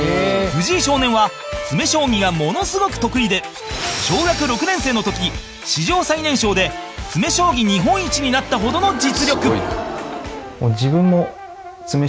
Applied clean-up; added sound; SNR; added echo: none; Brass instrument; 15 dB; none.